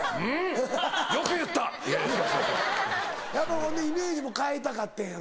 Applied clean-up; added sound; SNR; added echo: none; Chewing, mastication; 14 dB; none.